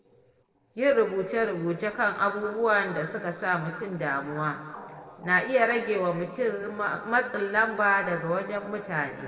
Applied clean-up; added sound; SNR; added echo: neural separator model SepFormer DNS4.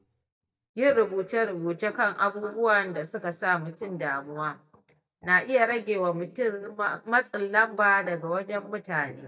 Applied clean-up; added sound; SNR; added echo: neural mask model DeepFilterNet 3.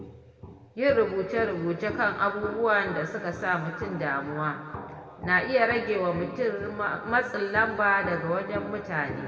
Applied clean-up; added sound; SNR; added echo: none; Walk, footsteps; 14 dB; reverberation time 2.2 s.